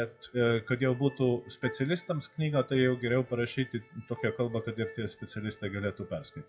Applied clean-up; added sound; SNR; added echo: classical method WPE with log-MMSE.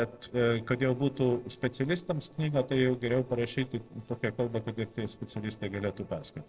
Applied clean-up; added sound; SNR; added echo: neural separator model SepFormer DNS4.